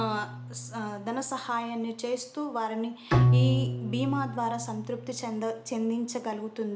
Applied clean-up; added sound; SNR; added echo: none; Bowed string instrument; -1 dB; none.